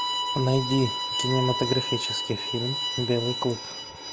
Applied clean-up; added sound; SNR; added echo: none; Bowed string instrument; 3 dB; none.